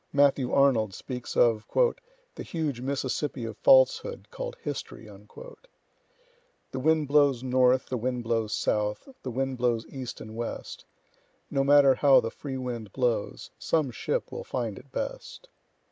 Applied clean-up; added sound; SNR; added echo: none; none; none; none.